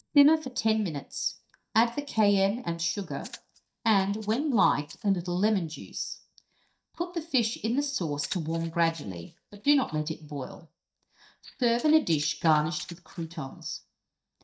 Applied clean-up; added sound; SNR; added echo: neural mask model DeepFilterNet 3.